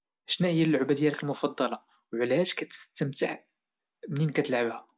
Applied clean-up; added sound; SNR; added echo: none; none; none; none.